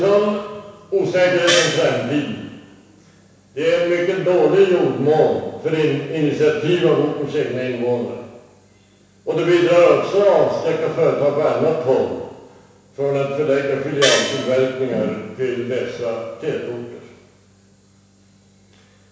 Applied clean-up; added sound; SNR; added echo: none; Gong; 2 dB; reverberation time 1.1 s.